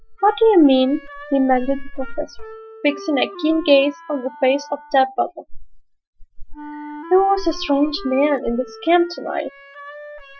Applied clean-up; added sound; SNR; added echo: classical method spectral subtraction.